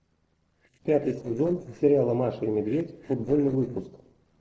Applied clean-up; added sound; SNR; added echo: neural separator model SepFormer DNS4.